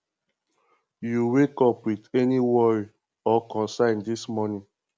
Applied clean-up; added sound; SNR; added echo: none; none; none; none.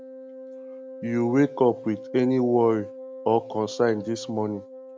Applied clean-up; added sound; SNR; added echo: none; Wind instrument, woodwind instrument; 14 dB; none.